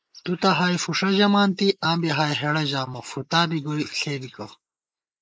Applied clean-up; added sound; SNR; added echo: neural mask model Resemble Enhance denoiser.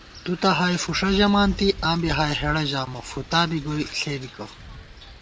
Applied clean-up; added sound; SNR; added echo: none; Wind; 13 dB; none.